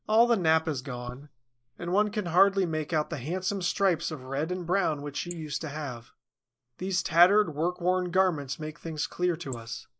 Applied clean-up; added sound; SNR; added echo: neural mask model Resemble Enhance denoiser.